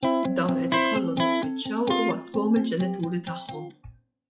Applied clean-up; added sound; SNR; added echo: classical method log-MMSE.